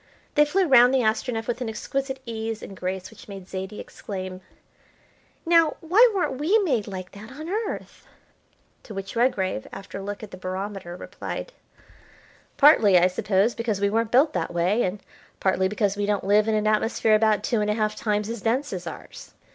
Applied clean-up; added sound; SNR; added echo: none; none; none; none.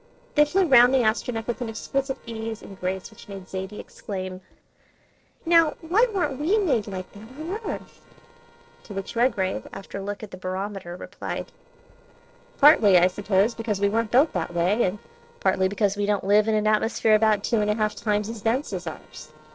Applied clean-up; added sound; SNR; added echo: neural separator model SepFormer DNS4.